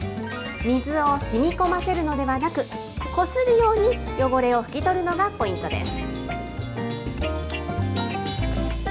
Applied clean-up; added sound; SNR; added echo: none; none; none; none.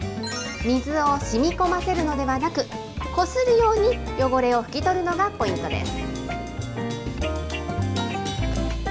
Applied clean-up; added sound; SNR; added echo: none; Guitar; 17 dB; none.